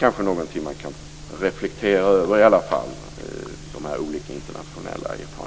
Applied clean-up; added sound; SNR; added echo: none; none; none; none.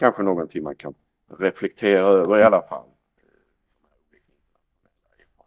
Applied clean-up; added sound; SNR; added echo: neural mask model DeepFilterNet 3.